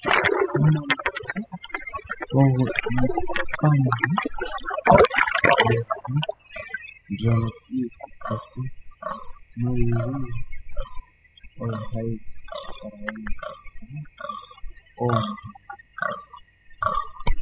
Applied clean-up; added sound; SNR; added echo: classical method spectral subtraction.